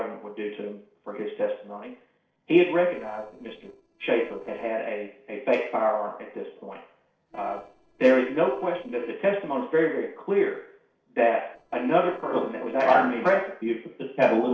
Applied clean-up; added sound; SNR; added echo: neural separator model SepFormer DNS4.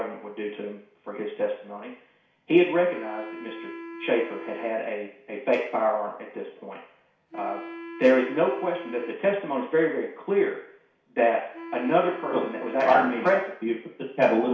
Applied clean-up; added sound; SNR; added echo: none; Wind instrument, woodwind instrument; 14 dB; reverberation time 0.6 s.